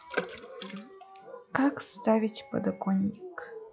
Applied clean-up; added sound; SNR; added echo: classical method log-MMSE.